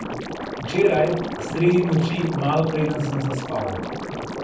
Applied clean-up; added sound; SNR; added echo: none; Liquid; 7 dB; reverberation time 0.6 s.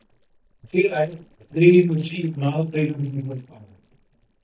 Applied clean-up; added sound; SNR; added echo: neural mask model DeepFilterNet 3.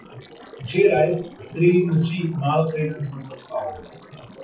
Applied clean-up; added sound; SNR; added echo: classical method WPE with log-MMSE.